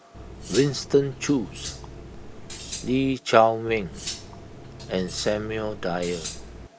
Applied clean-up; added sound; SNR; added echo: none; Cutlery, silverware; 12 dB; none.